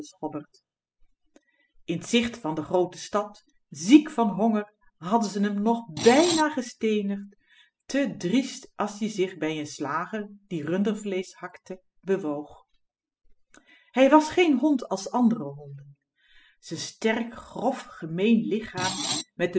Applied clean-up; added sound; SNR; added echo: classical method spectral subtraction.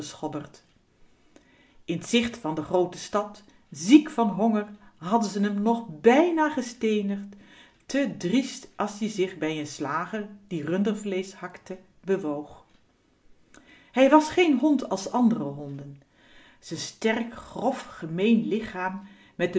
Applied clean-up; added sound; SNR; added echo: none; none; none; none.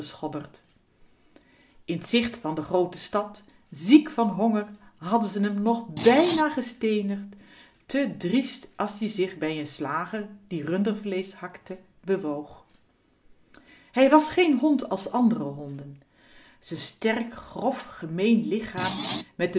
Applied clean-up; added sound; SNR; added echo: none; Screech; 4 dB; none.